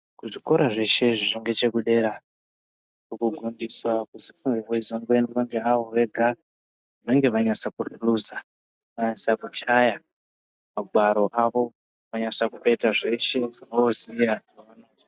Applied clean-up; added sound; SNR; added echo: neural mask model DeepFilterNet 3.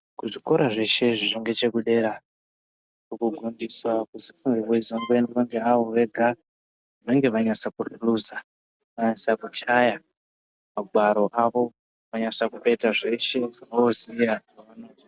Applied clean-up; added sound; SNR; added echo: none; Bowed string instrument; 19 dB; none.